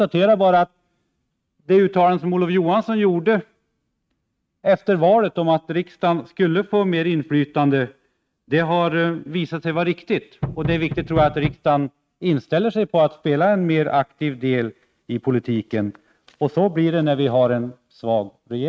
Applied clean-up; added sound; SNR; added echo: neural mask model RNNoise.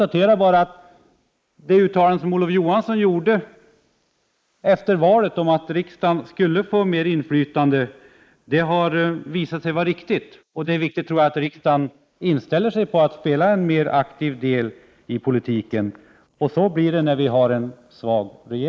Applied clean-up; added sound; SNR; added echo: neural mask model Resemble Enhance denoiser.